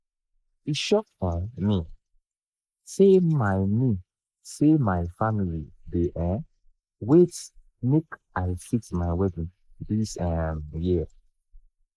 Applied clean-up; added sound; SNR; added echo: neural mask model Resemble Enhance denoiser.